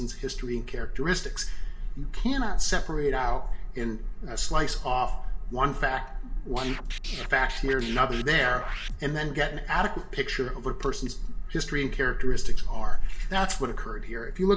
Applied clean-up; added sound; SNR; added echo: none; Scratching (performance technique); 14 dB; reverberation time 0.2 s.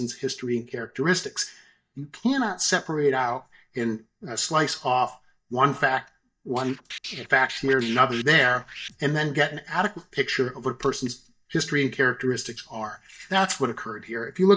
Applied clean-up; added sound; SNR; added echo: neural mask model DeepFilterNet 3.